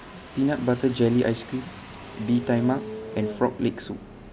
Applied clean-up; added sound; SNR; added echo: none; Engine starting; 13 dB; none.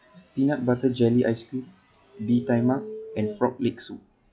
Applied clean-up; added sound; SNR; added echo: classical method log-MMSE.